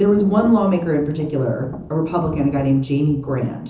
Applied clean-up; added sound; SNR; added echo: none; Thunder / Rain; 16 dB; reverberation time 0.7 s.